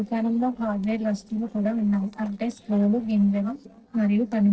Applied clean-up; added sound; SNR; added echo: neural separator model SepFormer DNS4.